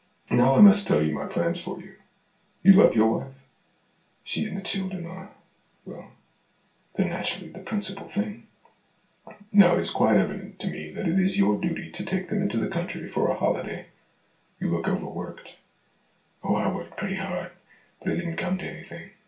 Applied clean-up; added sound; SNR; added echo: none; none; none; reverberation time 0.3 s.